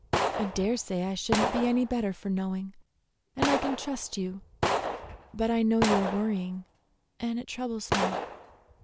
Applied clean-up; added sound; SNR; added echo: none; Gunshot, gunfire; 3 dB; none.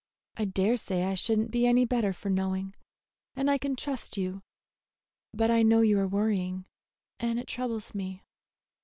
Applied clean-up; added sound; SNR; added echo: none; none; none; none.